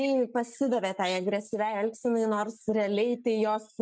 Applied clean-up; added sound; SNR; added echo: neural mask model DeepFilterNet 3.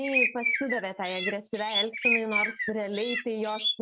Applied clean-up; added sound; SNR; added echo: none; Bird; -2 dB; none.